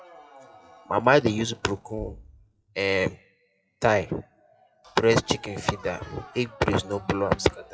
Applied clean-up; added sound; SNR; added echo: classical method WPE with log-MMSE.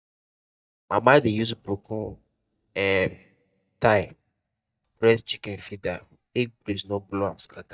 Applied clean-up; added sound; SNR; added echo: neural mask model DeepFilterNet 3.